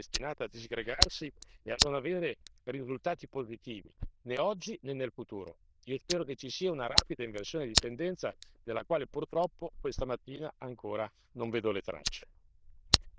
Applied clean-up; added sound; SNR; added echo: neural diffusion model UNIVERSE++.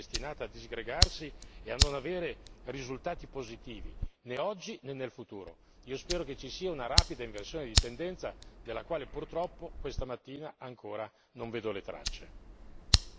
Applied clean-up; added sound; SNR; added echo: none; Fire; -4 dB; none.